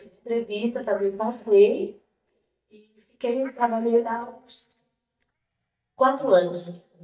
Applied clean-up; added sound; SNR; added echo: neural mask model DeepFilterNet 3.